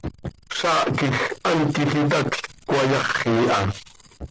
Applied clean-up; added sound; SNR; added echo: none; none; none; none.